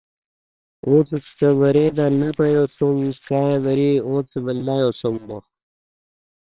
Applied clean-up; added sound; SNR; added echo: neural separator model SepFormer WHAMR!.